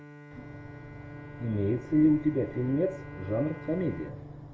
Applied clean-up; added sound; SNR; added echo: none; Bowed string instrument; 15 dB; reverberation time 0.6 s.